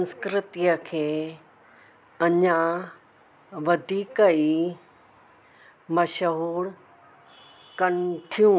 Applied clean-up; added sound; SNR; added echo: none; none; none; none.